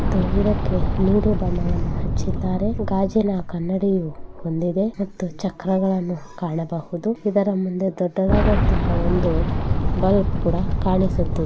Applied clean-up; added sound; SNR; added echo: none; Boom; 0 dB; none.